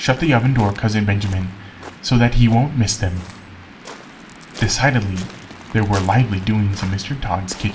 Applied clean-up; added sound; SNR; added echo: none; Waves, surf; 18 dB; reverberation time 0.8 s.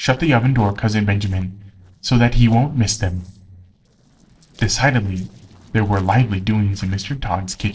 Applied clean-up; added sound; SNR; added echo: neural separator model SepFormer DNS4.